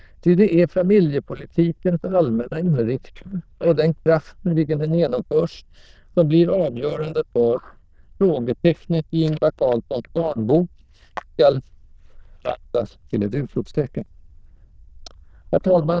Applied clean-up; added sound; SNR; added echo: neural diffusion model UNIVERSE++.